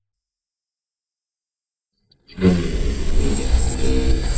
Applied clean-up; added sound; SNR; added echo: neural mask model DeepFilterNet 3.